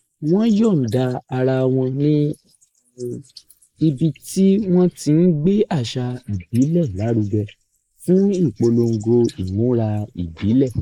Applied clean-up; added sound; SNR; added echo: neural mask model Resemble Enhance denoiser.